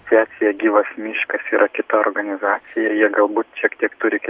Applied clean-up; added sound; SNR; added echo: none; none; none; none.